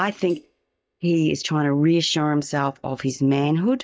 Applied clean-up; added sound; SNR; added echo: neural mask model DeepFilterNet 3.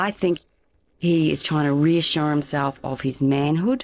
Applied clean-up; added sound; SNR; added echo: neural separator model SepFormer DNS4.